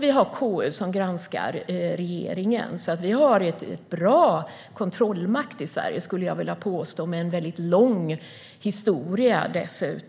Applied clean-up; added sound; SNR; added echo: none; none; none; none.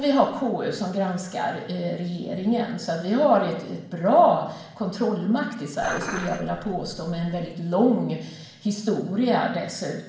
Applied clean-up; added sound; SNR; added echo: none; Dishes, pots, and pans; 11 dB; reverberation time 0.7 s.